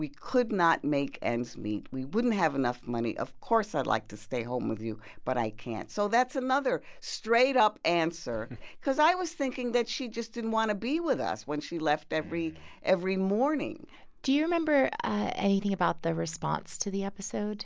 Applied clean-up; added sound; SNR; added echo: none; none; none; none.